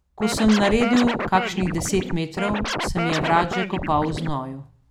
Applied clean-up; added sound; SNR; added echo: none; Scratching (performance technique); 4 dB; none.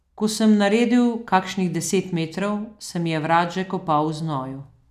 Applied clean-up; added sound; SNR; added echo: none; none; none; none.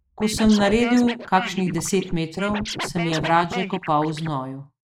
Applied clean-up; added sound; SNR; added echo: neural mask model Resemble Enhance denoiser.